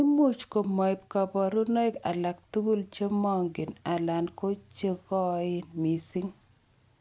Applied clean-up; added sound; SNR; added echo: none; none; none; none.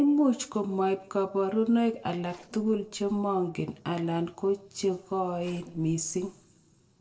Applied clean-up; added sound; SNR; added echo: neural separator model SepFormer DNS4.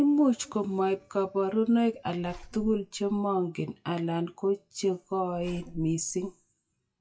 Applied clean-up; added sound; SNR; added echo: classical method WPE with log-MMSE.